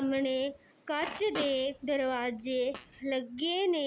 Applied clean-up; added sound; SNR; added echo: none; Fart; 13 dB; none.